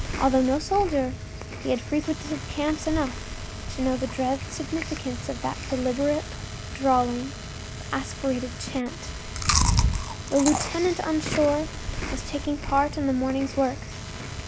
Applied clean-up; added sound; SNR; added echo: none; Chewing, mastication; 4 dB; none.